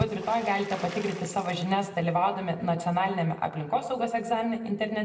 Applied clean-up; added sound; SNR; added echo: none; Water / Splash, splatter; 14 dB; reverberation time 0.9 s.